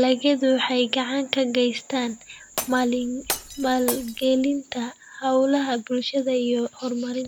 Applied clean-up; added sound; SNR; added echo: none; Glass; 11 dB; none.